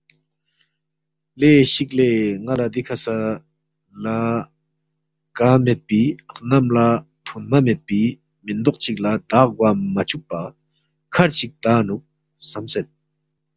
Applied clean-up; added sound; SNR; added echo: none; none; none; none.